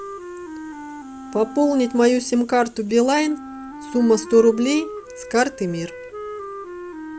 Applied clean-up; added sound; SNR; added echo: none; Wind instrument, woodwind instrument; 14 dB; none.